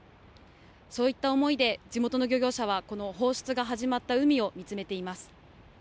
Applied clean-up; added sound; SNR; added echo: none; none; none; none.